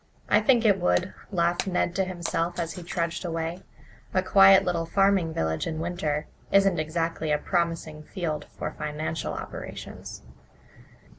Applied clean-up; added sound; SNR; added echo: none; Shatter; 16 dB; none.